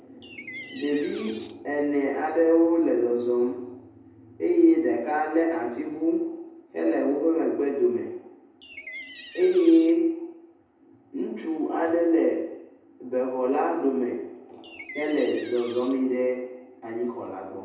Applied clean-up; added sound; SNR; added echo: none; Door; 18 dB; reverberation time 0.9 s.